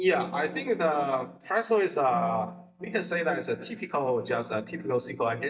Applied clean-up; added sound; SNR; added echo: neural mask model DeepFilterNet 3.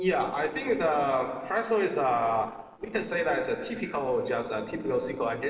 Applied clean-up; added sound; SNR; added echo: neural separator model SepFormer DNS4.